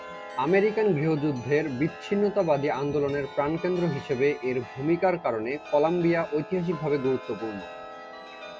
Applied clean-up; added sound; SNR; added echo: none; Chime; 15 dB; none.